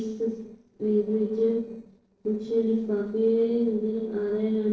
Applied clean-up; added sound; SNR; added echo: neural separator model SepFormer DNS4.